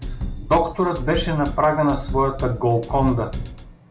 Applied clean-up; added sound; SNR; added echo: none; Drum kit; 8 dB; none.